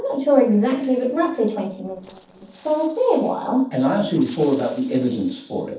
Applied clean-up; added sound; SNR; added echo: neural separator model SepFormer DNS4.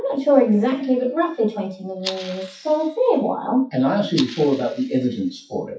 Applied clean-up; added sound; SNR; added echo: classical method WPE with log-MMSE.